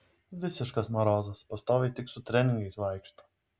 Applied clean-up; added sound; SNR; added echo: none; none; none; none.